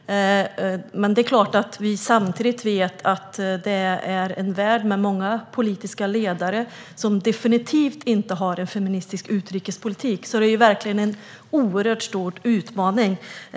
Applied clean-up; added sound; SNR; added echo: none; none; none; none.